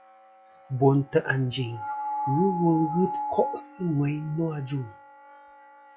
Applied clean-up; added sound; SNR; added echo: classical method log-MMSE.